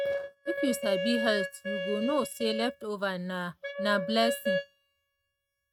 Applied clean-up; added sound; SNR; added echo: neural mask model RNNoise.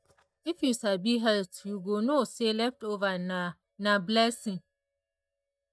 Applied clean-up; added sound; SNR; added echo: neural mask model DeepFilterNet 3.